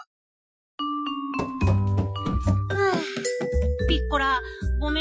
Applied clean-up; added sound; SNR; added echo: classical method Wiener filter.